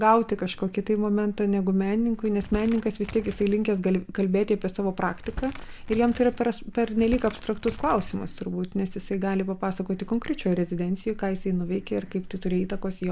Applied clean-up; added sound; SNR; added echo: none; Crumpling, crinkling; 14 dB; none.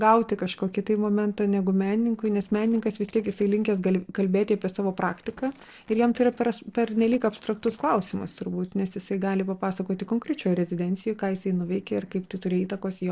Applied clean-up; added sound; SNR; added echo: neural separator model SepFormer DNS4.